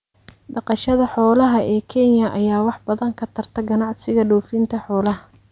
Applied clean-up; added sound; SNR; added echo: none; none; none; none.